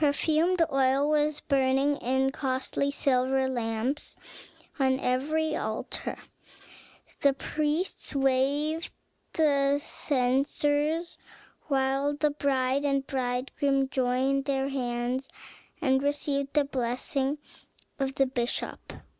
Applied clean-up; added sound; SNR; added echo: none; none; none; none.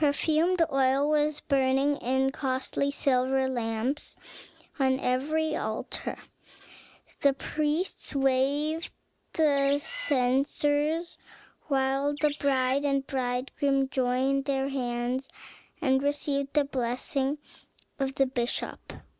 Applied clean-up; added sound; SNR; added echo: none; Bird; 11 dB; none.